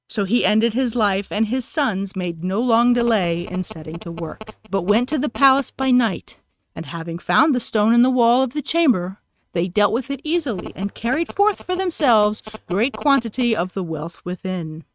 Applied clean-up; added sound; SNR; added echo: neural mask model RNNoise.